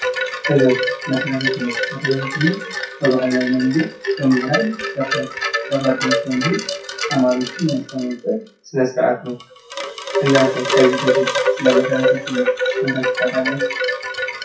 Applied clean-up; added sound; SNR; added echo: classical method WPE with log-MMSE.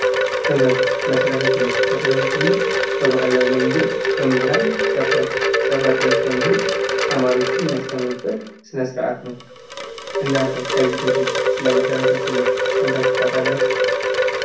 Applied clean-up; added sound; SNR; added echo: none; Wind chime; -4 dB; reverberation time 0.6 s.